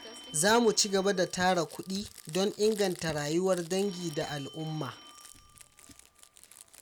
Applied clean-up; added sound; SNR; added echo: none; Crumpling, crinkling + Telephone; 18 dB; none.